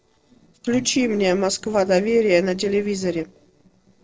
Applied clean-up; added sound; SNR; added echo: neural separator model SepFormer DNS4.